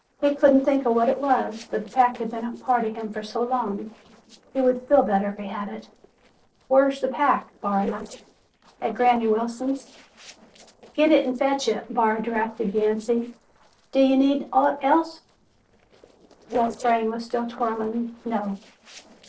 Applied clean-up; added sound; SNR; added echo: neural separator model SepFormer DNS4.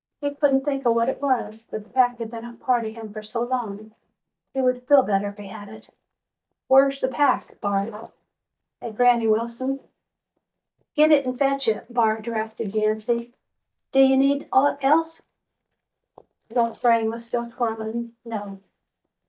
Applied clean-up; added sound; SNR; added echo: neural mask model DeepFilterNet 3.